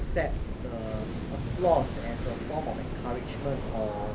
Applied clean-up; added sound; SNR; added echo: none; Waves, surf; 1 dB; reverberation time 0.3 s.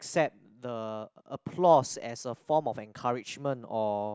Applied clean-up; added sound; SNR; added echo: none; none; none; none.